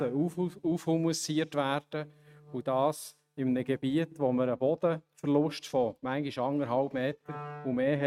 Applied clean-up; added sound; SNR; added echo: neural mask model RNNoise.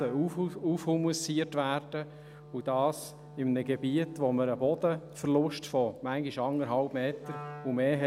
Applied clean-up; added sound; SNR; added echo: none; Wind instrument, woodwind instrument; 18 dB; none.